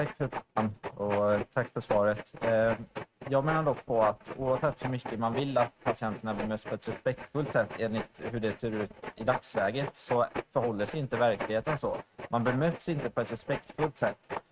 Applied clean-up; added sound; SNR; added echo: neural mask model RNNoise.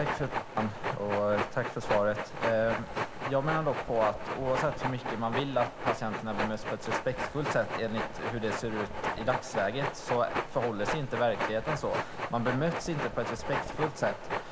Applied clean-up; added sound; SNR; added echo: none; Train; 3 dB; none.